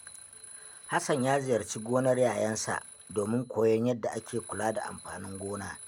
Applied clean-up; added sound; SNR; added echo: none; Alarm; 18 dB; none.